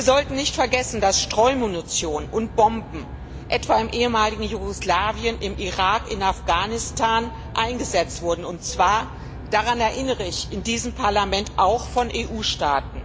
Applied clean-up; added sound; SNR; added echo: none; Aircraft; 11 dB; none.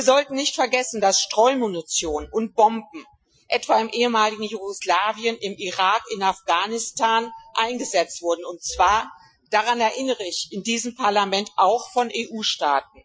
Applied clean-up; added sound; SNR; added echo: classical method Wiener filter.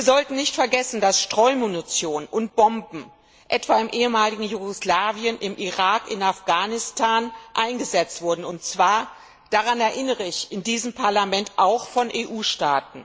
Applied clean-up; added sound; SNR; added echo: none; none; none; none.